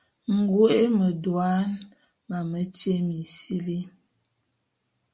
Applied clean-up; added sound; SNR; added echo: none; none; none; none.